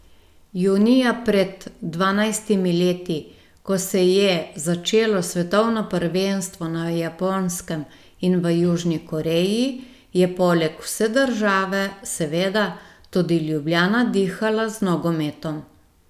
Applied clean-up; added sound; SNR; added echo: none; none; none; none.